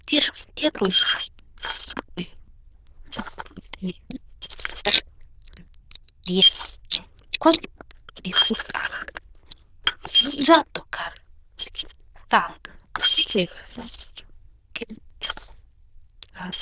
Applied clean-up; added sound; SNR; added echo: neural diffusion model UNIVERSE++.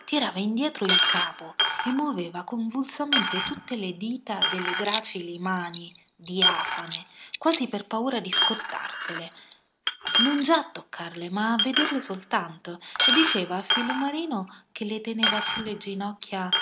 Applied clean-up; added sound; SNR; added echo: none; Coin (dropping); -5 dB; none.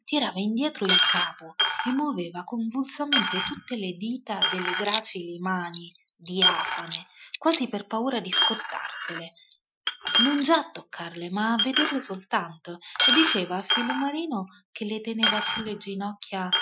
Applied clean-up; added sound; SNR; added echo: classical method Wiener filter.